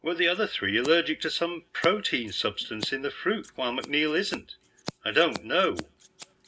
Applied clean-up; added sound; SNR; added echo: none; Scissors; 17 dB; reverberation time 0.3 s.